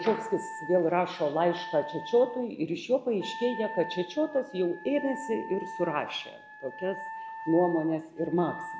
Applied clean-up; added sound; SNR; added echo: none; Wind instrument, woodwind instrument; 12 dB; none.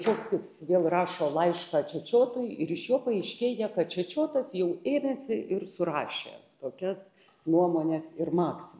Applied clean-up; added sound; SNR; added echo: none; none; none; none.